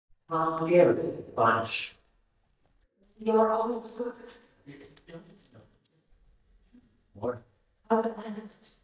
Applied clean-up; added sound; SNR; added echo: neural mask model DeepFilterNet 3.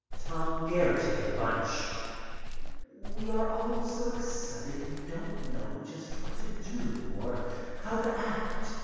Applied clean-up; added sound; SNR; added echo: none; Livestock, farm animals, working animals; -2 dB; reverberation time 2.2 s.